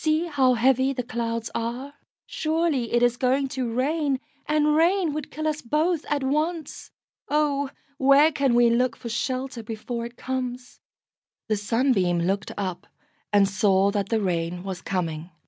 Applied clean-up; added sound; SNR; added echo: none; none; none; none.